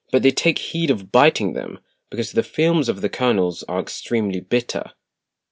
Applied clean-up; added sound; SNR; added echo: none; none; none; none.